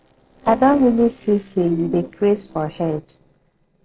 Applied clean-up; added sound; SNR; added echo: neural separator model SepFormer DNS4.